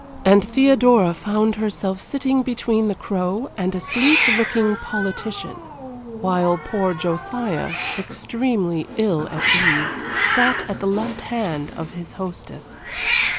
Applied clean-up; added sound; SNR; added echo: none; Hiss; 5 dB; none.